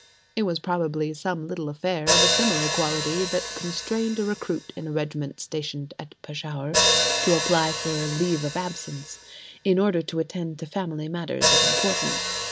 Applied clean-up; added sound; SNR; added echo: none; Hi-hat; 1 dB; none.